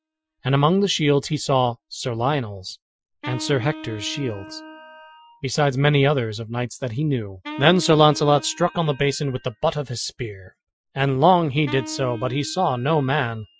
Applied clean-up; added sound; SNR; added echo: classical method Wiener filter.